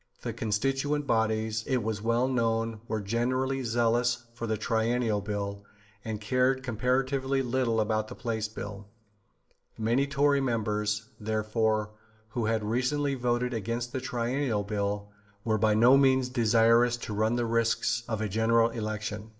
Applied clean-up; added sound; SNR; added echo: none; none; none; reverberation time 0.4 s.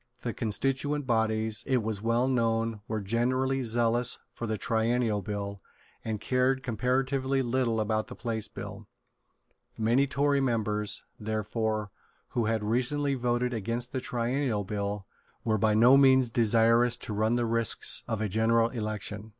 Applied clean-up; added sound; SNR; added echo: none; none; none; none.